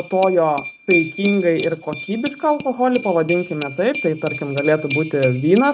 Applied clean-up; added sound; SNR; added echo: neural mask model RNNoise.